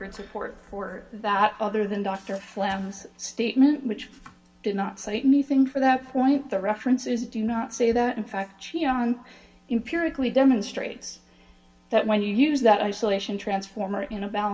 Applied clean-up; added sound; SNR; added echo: none; none; none; reverberation time 0.2 s.